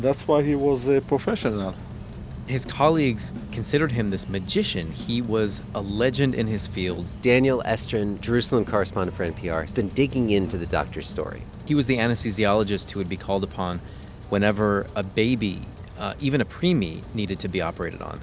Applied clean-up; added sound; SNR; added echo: none; Rain; 16 dB; none.